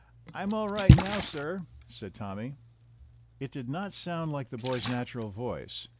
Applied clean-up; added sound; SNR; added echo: none; Splash, splatter; -5 dB; none.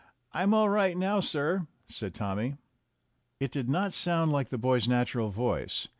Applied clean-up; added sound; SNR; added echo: none; none; none; none.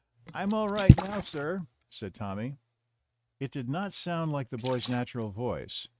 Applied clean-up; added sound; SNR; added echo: neural mask model RNNoise.